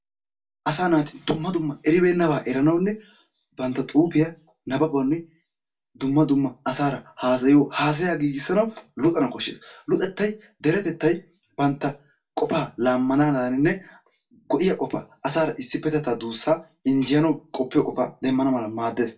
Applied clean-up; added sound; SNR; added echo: none; none; none; reverberation time 0.2 s.